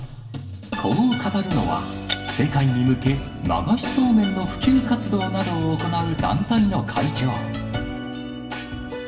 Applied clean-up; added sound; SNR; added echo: none; Shatter; 18 dB; reverberation time 0.8 s.